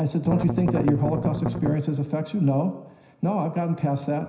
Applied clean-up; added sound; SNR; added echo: none; Strum; 3 dB; reverberation time 0.9 s.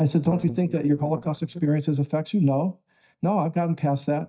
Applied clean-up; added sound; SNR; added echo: neural mask model DeepFilterNet 3.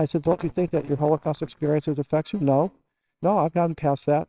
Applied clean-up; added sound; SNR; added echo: neural separator model SepFormer WHAMR!.